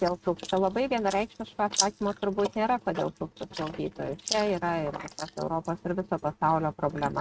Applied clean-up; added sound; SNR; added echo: neural mask model RNNoise.